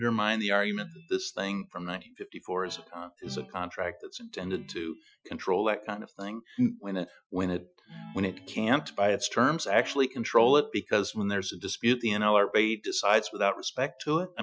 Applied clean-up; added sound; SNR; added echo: classical method Wiener filter.